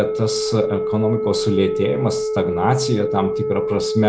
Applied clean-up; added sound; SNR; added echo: none; Telephone; 2 dB; none.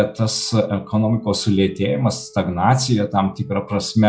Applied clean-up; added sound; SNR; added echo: classical method log-MMSE.